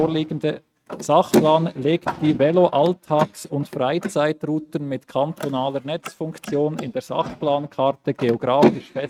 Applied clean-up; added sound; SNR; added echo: neural mask model RNNoise.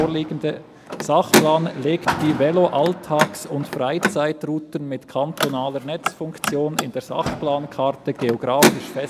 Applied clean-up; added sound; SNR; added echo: none; Car; 3 dB; none.